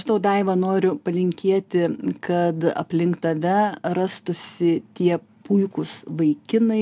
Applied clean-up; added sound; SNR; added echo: none; none; none; none.